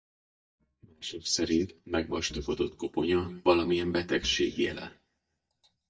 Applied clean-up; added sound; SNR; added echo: neural mask model DeepFilterNet 3.